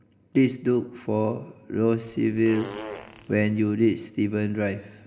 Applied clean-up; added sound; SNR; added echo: none; Fart; 15 dB; reverberation time 2.1 s.